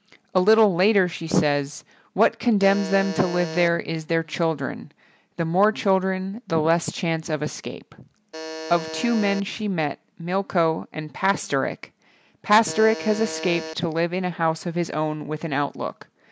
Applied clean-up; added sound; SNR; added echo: none; Alarm; 11 dB; none.